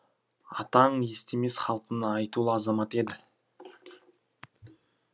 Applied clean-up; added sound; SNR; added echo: none; none; none; none.